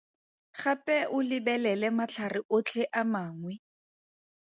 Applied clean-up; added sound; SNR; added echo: none; none; none; none.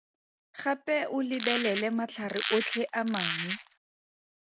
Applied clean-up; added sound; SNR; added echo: none; Squeak; 1 dB; none.